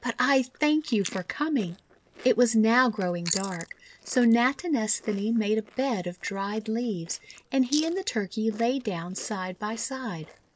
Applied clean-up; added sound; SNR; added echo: neural mask model Resemble Enhance denoiser.